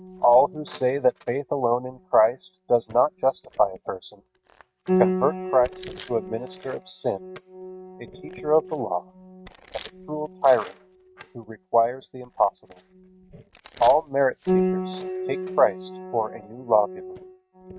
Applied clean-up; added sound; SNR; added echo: neural mask model RNNoise.